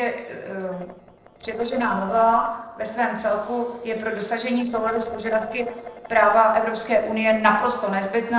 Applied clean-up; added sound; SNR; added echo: neural separator model SepFormer DNS4.